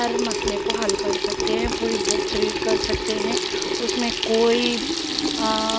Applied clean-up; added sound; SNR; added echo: none; Sink (filling or washing) / Water tap, faucet; -2 dB; none.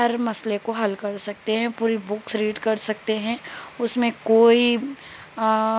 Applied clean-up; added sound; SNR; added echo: none; none; none; none.